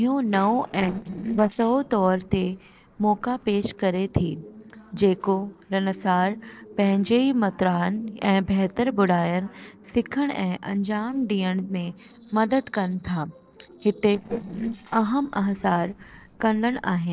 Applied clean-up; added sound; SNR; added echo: neural separator model SepFormer DNS4.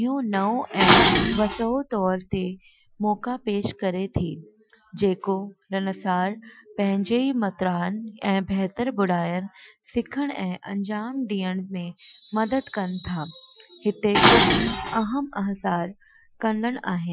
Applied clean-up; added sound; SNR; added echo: classical method Wiener filter.